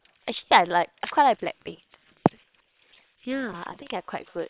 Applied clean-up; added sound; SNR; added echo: neural separator model SepFormer WHAM!.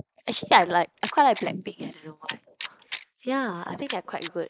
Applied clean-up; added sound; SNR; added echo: neural mask model Resemble Enhance denoiser.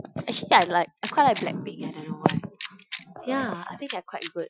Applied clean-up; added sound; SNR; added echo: classical method Wiener filter.